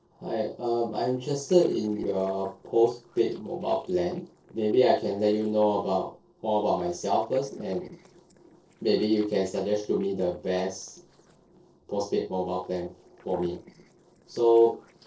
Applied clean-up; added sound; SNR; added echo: neural separator model SepFormer DNS4.